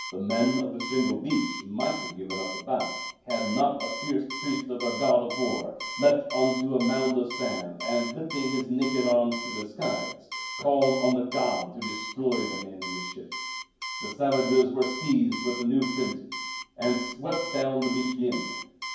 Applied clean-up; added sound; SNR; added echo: none; Alarm; 9 dB; reverberation time 0.9 s.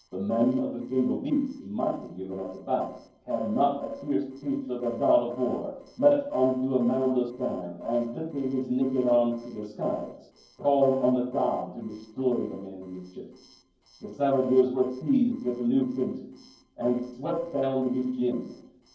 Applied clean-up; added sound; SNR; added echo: neural separator model SepFormer DNS4.